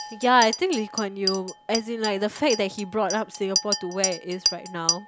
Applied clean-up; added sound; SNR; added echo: none; Chink, clink; 5 dB; none.